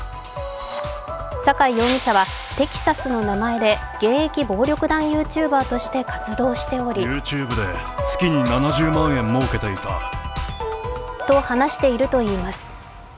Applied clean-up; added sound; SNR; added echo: none; none; none; none.